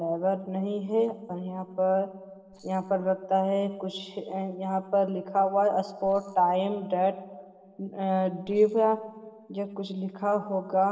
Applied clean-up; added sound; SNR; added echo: neural separator model SepFormer DNS4.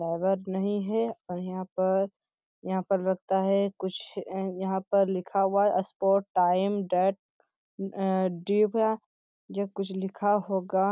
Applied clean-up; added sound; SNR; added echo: none; none; none; none.